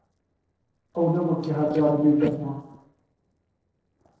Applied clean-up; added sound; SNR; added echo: neural separator model SepFormer DNS4.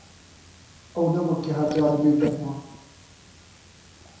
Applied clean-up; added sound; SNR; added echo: none; Burping, eructation; 15 dB; reverberation time 1.0 s.